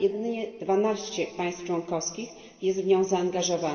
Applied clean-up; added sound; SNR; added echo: none; none; none; reverberation time 1.7 s.